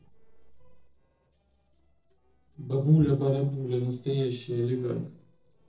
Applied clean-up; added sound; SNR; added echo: neural separator model SepFormer DNS4.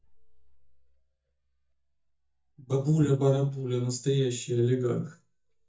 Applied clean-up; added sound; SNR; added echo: neural mask model DeepFilterNet 3.